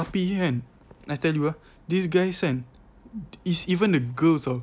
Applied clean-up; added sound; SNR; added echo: none; none; none; none.